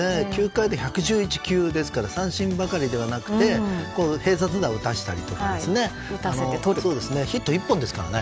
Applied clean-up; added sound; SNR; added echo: none; none; none; none.